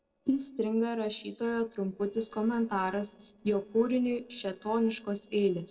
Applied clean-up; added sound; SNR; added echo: neural separator model SepFormer DNS4.